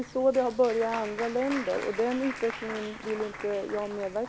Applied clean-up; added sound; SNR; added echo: none; Applause; 12 dB; none.